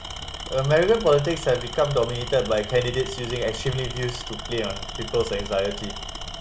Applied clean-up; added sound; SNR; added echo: none; Tools; 9 dB; none.